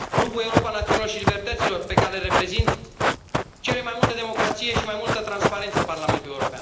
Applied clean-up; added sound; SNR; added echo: none; Run; -4 dB; reverberation time 0.9 s.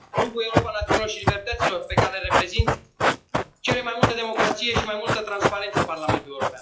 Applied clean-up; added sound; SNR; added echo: classical method WPE with log-MMSE.